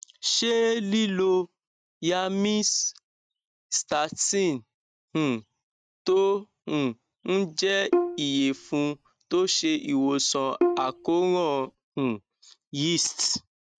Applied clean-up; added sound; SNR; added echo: neural mask model RNNoise.